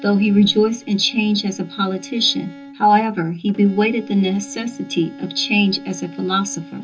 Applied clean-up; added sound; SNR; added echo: none; Bowed string instrument; 19 dB; reverberation time 0.2 s.